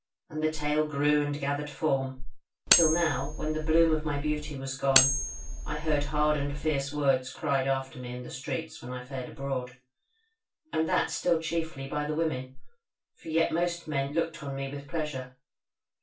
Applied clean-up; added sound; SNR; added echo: none; Cutlery, silverware; -1 dB; reverberation time 0.2 s.